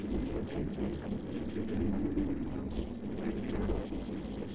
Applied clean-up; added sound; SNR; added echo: neural separator model SepFormer DNS4.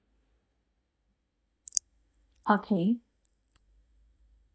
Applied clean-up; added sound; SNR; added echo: neural mask model DeepFilterNet 3.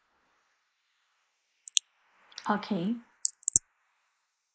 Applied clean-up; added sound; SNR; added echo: neural mask model Resemble Enhance denoiser.